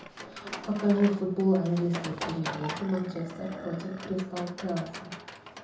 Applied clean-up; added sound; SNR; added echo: none; Livestock, farm animals, working animals; 10 dB; reverberation time 0.5 s.